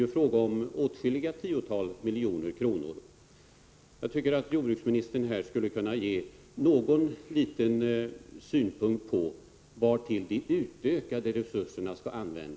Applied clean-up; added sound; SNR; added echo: none; none; none; none.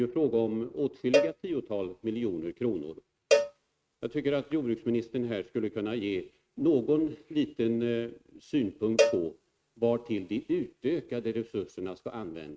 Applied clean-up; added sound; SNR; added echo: neural mask model RNNoise.